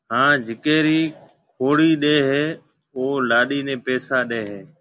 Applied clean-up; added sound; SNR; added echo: none; none; none; none.